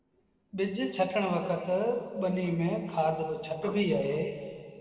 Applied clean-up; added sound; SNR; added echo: neural separator model SepFormer DNS4.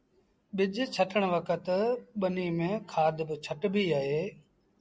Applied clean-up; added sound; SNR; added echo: none; none; none; none.